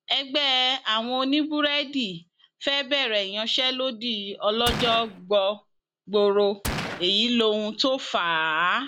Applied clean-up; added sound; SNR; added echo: none; Gunshot, gunfire; 9 dB; none.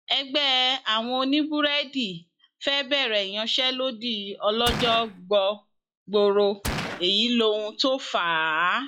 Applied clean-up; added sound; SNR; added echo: classical method log-MMSE.